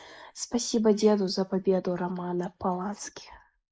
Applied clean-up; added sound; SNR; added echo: neural mask model Resemble Enhance denoiser.